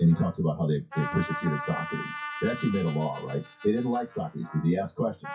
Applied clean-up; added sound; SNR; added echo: classical method WPE with log-MMSE.